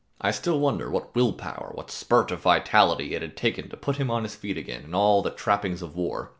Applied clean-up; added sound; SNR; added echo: none; none; none; none.